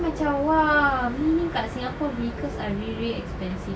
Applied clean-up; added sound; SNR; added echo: none; none; none; none.